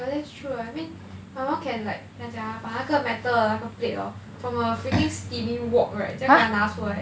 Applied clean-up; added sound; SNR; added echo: none; none; none; none.